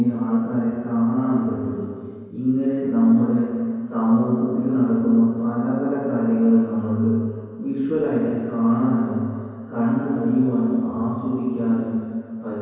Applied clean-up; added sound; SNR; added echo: none; none; none; reverberation time 2.2 s.